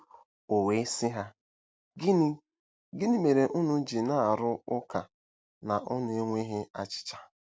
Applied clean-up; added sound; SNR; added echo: none; none; none; none.